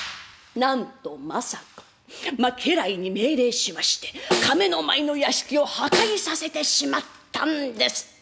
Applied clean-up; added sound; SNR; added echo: none; Snare drum; 5 dB; none.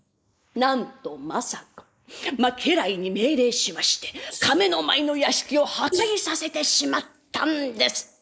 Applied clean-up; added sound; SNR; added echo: neural mask model Resemble Enhance denoiser.